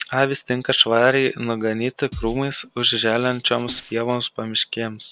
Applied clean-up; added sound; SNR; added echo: none; Drum kit; 17 dB; none.